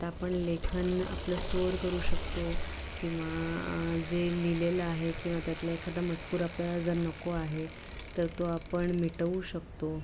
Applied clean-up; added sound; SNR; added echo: none; Bicycle; 2 dB; none.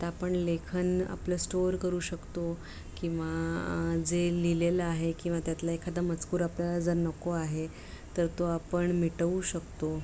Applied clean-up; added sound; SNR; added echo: none; none; none; none.